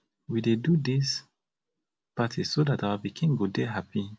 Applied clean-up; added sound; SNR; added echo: none; none; none; none.